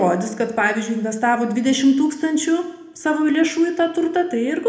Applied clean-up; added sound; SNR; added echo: none; none; none; reverberation time 0.8 s.